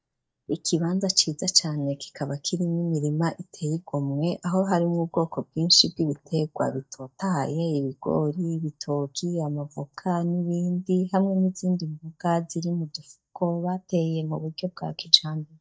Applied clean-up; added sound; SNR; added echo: neural mask model DeepFilterNet 3.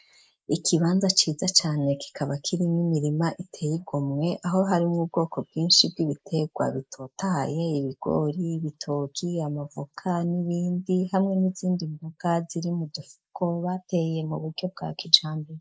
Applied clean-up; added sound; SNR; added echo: neural mask model Resemble Enhance denoiser.